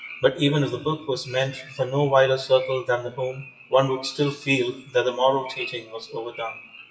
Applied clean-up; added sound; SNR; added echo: classical method WPE with log-MMSE.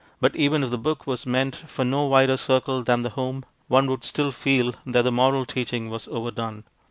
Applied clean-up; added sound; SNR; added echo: none; none; none; none.